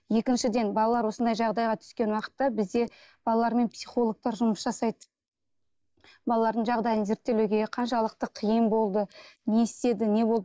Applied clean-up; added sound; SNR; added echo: neural mask model Resemble Enhance denoiser.